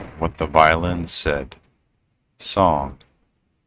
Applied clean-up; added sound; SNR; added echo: neural mask model RNNoise.